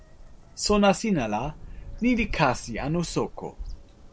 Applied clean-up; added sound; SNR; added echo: none; Bird vocalization, bird call, bird song; 12 dB; none.